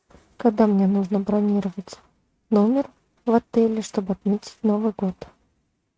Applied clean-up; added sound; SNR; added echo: neural mask model RNNoise.